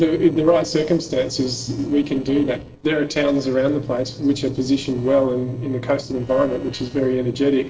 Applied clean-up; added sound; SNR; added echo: neural separator model SepFormer DNS4.